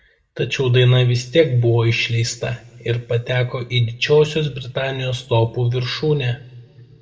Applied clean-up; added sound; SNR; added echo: none; none; none; reverberation time 2.2 s.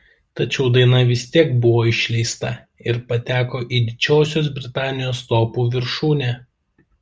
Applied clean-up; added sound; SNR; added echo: none; none; none; none.